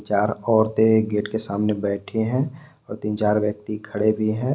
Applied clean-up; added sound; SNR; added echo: none; none; none; none.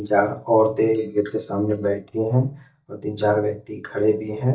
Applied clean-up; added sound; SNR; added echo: neural mask model DeepFilterNet 3.